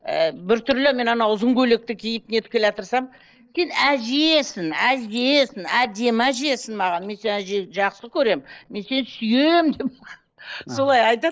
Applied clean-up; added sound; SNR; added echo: neural mask model Resemble Enhance denoiser.